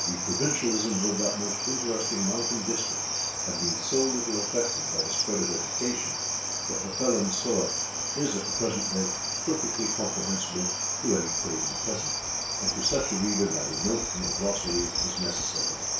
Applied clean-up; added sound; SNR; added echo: none; Cricket; -1 dB; reverberation time 0.3 s.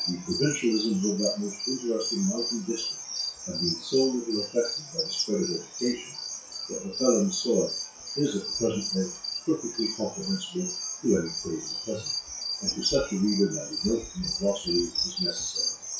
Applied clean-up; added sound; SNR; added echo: classical method WPE with log-MMSE.